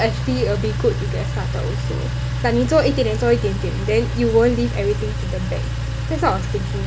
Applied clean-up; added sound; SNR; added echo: none; Engine; 1 dB; none.